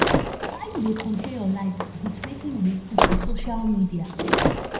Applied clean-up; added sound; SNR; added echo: none; Slam; -2 dB; reverberation time 0.6 s.